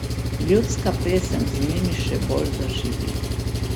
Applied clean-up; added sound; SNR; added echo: none; Engine; -1 dB; none.